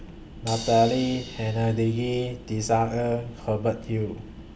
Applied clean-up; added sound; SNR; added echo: none; Crash cymbal; 16 dB; none.